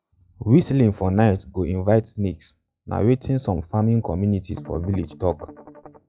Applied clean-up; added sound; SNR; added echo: classical method log-MMSE.